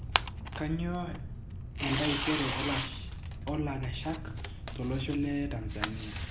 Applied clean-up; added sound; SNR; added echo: none; Tearing; 1 dB; reverberation time 0.9 s.